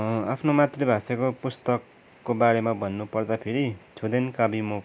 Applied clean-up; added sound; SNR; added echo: none; none; none; none.